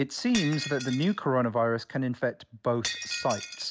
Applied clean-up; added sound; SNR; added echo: none; Shatter; 11 dB; none.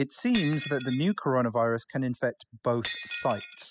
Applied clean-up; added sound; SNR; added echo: classical method spectral subtraction.